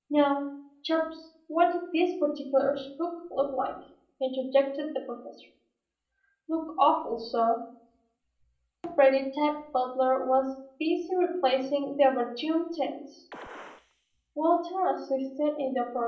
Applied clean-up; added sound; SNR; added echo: none; Gunshot, gunfire; 20 dB; reverberation time 0.6 s.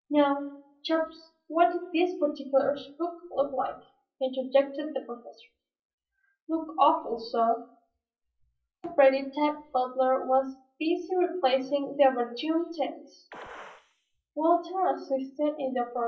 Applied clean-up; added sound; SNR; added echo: classical method WPE with log-MMSE.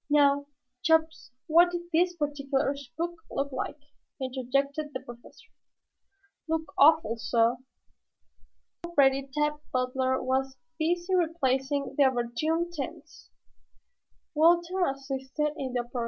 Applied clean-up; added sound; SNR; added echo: none; none; none; none.